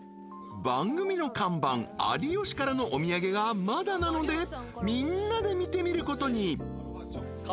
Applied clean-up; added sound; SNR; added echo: none; none; none; none.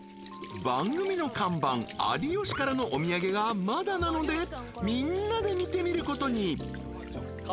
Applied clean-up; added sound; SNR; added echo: none; Squeak / Trickle, dribble / Sink (filling or washing); 17 dB; none.